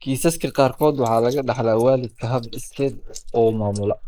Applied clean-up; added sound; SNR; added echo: neural mask model Resemble Enhance denoiser.